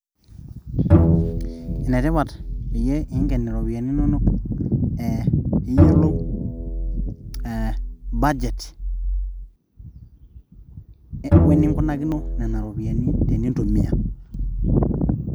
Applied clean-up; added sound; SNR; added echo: none; Bowed string instrument; -2 dB; none.